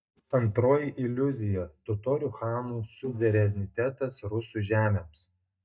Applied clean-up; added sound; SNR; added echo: neural mask model DeepFilterNet 3.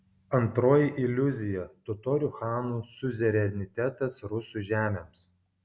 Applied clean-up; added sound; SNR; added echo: none; none; none; none.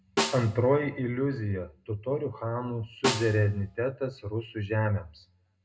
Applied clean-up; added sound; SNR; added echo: none; Snare drum; 8 dB; reverberation time 0.2 s.